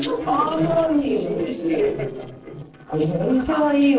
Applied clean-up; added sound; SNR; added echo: neural separator model SepFormer DNS4.